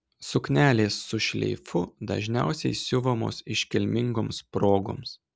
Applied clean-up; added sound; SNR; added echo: none; none; none; none.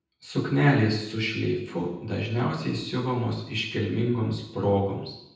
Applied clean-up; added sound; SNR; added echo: none; none; none; reverberation time 0.8 s.